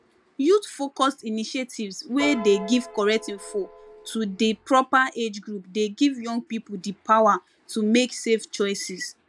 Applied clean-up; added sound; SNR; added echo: none; Piano; 13 dB; none.